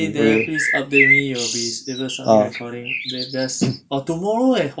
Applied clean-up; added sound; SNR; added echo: none; Bird; 2 dB; none.